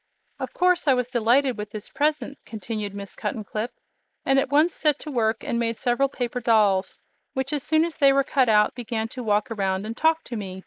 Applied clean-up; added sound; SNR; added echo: neural mask model Resemble Enhance denoiser.